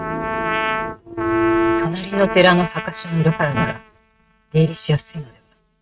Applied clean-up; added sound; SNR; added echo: neural mask model RNNoise.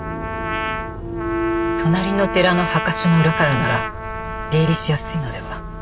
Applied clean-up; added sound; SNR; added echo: none; Trumpet; 6 dB; none.